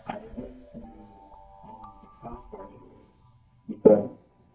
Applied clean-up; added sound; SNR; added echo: neural mask model DeepFilterNet 3.